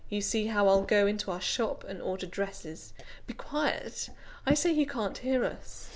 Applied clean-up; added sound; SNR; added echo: none; Liquid; 12 dB; none.